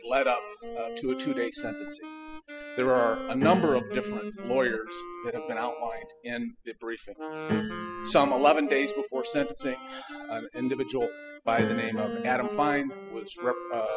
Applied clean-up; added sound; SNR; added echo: classical method spectral subtraction.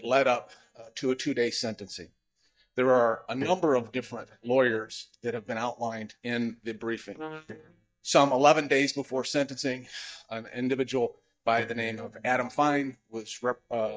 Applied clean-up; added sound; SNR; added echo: neural mask model DeepFilterNet 3.